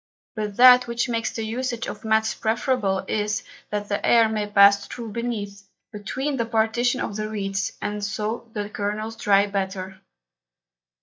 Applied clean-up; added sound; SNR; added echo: neural mask model DeepFilterNet 3.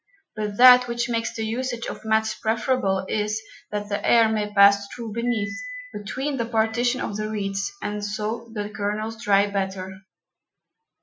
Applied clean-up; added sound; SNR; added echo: classical method Wiener filter.